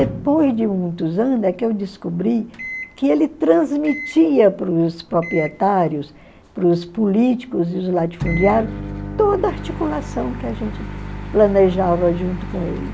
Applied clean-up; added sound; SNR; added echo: none; Microwave oven; 12 dB; none.